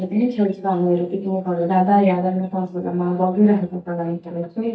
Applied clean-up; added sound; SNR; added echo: neural mask model DeepFilterNet 3.